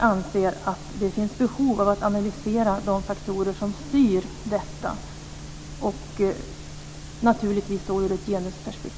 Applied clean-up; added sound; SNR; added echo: none; Bird; 18 dB; none.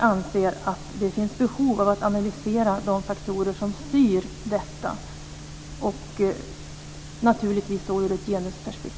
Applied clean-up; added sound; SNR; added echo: none; none; none; none.